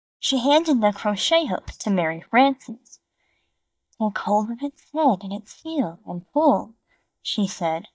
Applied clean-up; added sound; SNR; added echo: neural mask model DeepFilterNet 3.